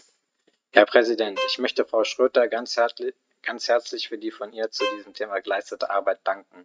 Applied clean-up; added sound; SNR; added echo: neural mask model RNNoise.